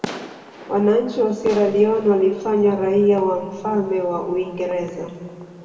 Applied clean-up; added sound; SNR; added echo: none; Fireworks; 18 dB; reverberation time 2.1 s.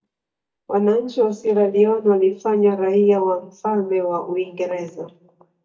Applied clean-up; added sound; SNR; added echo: neural mask model DeepFilterNet 3.